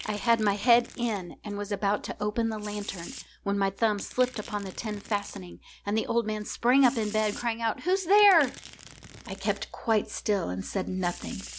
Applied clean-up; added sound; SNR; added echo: none; Domestic sounds, home sounds; 19 dB; none.